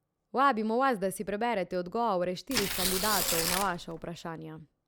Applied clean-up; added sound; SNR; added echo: none; Tearing; 1 dB; none.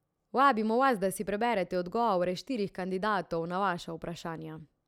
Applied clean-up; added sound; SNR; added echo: none; none; none; none.